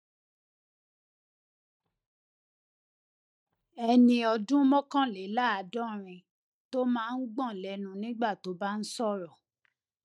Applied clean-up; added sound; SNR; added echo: neural mask model DeepFilterNet 3.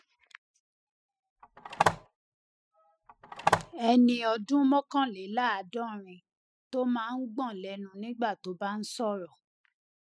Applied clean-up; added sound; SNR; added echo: classical method spectral subtraction.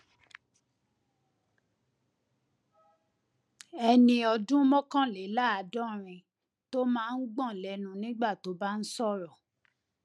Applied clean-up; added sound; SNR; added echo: none; none; none; none.